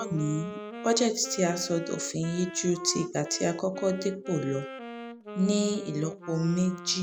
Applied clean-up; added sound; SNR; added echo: none; Wind instrument, woodwind instrument; 11 dB; none.